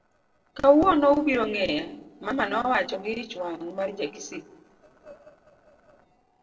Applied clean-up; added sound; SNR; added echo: neural separator model SepFormer DNS4.